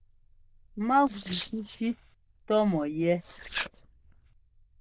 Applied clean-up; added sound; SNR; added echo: neural diffusion model UNIVERSE++.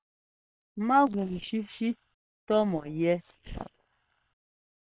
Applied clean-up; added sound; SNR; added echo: neural separator model SepFormer WHAM!.